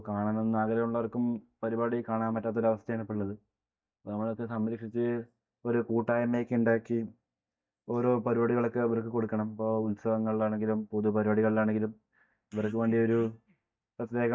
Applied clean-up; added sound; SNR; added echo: neural mask model DeepFilterNet 3.